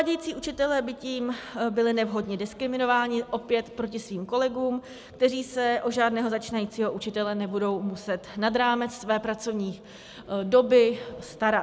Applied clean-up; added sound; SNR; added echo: none; none; none; none.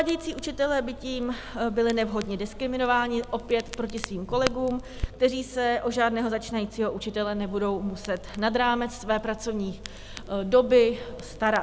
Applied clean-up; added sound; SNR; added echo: none; Crackle; 13 dB; none.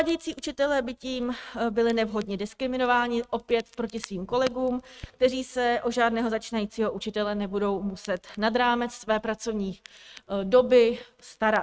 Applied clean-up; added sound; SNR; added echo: neural mask model RNNoise.